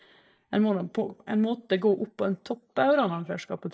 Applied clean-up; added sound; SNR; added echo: neural mask model DeepFilterNet 3.